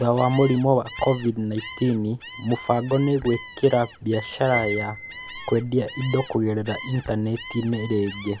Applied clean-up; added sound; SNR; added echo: none; Gull, seagull + Piano; 14 dB; none.